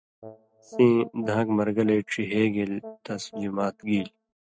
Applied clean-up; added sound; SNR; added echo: neural mask model RNNoise.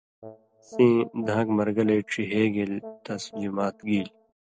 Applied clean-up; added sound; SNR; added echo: none; Brass instrument; 18 dB; none.